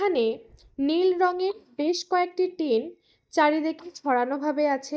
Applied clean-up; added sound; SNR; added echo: neural mask model DeepFilterNet 3.